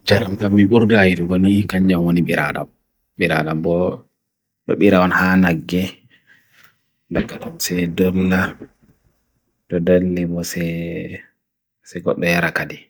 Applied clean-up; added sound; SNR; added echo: neural mask model DeepFilterNet 3.